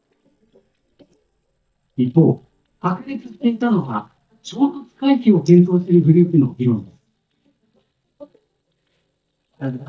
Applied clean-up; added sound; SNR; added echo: neural mask model DeepFilterNet 3.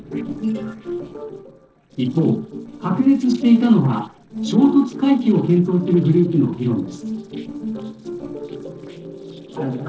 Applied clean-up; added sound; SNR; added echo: neural separator model SepFormer DNS4.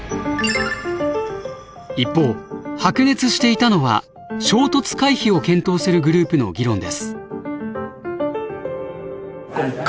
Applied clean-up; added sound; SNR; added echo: none; none; none; none.